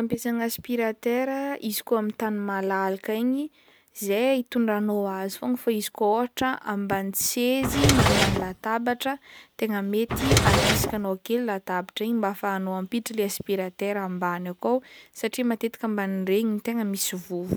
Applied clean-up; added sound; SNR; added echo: none; Drawer open or close; -4 dB; none.